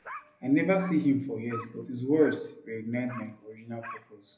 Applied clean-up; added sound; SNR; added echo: none; Dog; 17 dB; reverberation time 0.3 s.